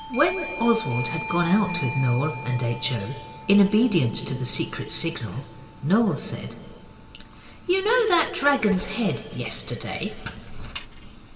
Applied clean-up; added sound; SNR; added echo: none; Doorbell; 14 dB; reverberation time 2.2 s.